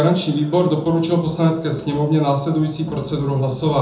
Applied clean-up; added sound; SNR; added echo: none; none; none; reverberation time 0.5 s.